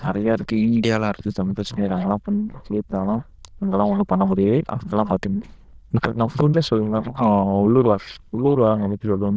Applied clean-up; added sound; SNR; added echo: neural diffusion model UNIVERSE++.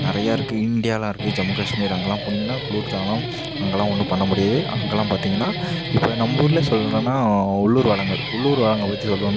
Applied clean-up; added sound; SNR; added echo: none; Guitar; 5 dB; none.